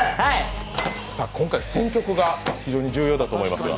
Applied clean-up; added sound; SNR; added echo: none; Microwave oven; 13 dB; none.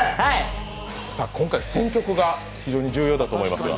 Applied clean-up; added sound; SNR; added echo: none; none; none; none.